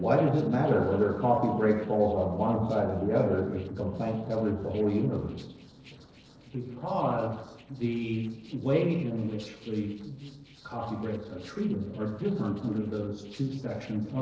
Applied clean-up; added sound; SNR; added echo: neural separator model SepFormer DNS4.